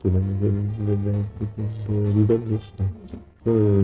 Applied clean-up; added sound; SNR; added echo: neural separator model SepFormer DNS4.